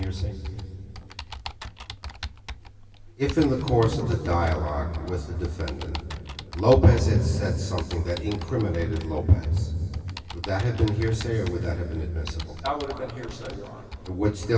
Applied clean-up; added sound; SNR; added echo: none; Computer keyboard; 14 dB; reverberation time 2.5 s.